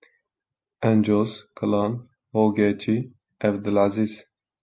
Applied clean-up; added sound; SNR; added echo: none; none; none; none.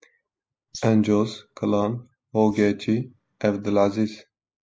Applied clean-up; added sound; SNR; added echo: neural mask model Resemble Enhance denoiser.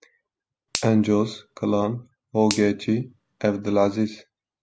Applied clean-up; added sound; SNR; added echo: none; Finger snapping; 13 dB; none.